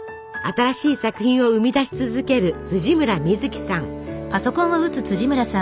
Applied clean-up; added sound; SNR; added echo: none; none; none; none.